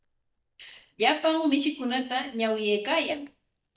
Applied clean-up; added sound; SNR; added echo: neural mask model DeepFilterNet 3.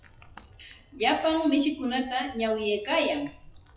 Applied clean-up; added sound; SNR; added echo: classical method WPE with log-MMSE.